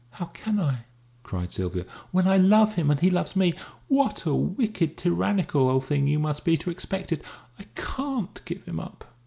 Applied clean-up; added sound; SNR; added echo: none; none; none; none.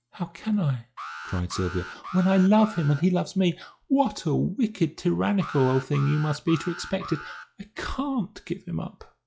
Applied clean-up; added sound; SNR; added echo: classical method log-MMSE.